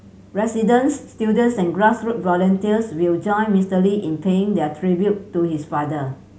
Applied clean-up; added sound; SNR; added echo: none; none; none; none.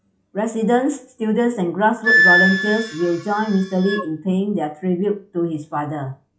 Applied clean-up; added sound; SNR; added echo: classical method log-MMSE.